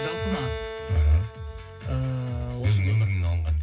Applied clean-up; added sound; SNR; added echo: none; Bowed string instrument; 13 dB; reverberation time 0.4 s.